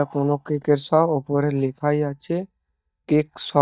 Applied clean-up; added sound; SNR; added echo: neural mask model DeepFilterNet 3.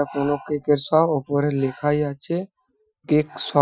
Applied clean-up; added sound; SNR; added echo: classical method Wiener filter.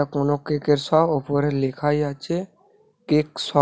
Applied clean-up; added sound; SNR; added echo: none; none; none; none.